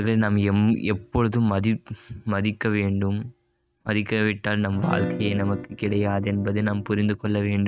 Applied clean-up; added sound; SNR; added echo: neural mask model RNNoise.